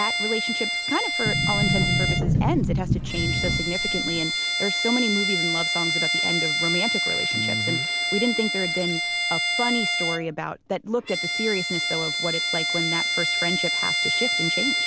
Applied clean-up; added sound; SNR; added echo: none; Sliding door + Bowed string instrument; -4 dB; none.